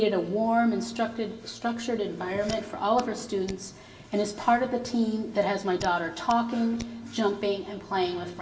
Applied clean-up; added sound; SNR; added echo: none; Hands; 19 dB; reverberation time 0.6 s.